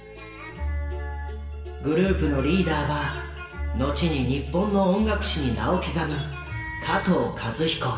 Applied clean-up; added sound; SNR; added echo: none; none; none; reverberation time 1.1 s.